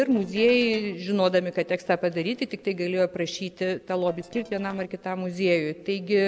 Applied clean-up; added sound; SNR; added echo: neural separator model SepFormer DNS4.